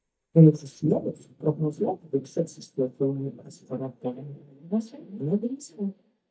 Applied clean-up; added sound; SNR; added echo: neural mask model DeepFilterNet 3.